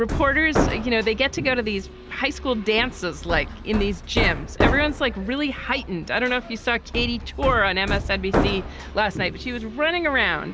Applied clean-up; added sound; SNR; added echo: none; Hammer; 4 dB; none.